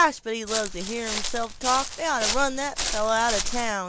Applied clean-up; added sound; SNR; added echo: none; Walk, footsteps; 3 dB; none.